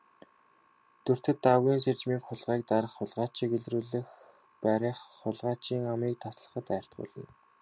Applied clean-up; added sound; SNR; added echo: none; none; none; none.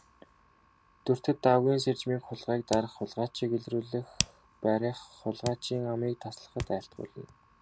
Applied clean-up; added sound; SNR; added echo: none; Hands; 13 dB; none.